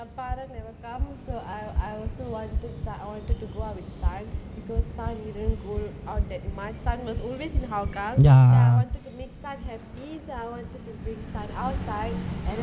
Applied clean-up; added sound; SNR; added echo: none; none; none; none.